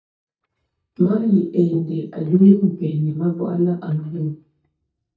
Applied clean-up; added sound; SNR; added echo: neural mask model DeepFilterNet 3.